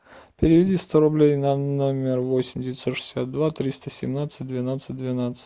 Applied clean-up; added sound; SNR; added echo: none; none; none; none.